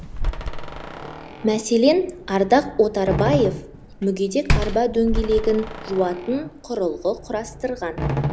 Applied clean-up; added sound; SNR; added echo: none; Slam; 5 dB; none.